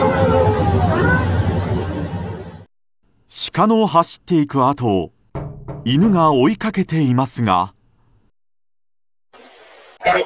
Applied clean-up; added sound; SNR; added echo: none; Knock; 16 dB; none.